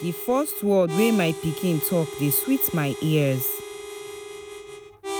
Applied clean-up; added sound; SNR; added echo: none; Harmonica; 10 dB; none.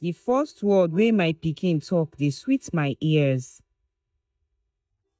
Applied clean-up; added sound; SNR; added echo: neural mask model DeepFilterNet 3.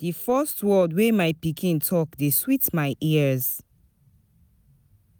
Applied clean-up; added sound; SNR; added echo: none; none; none; none.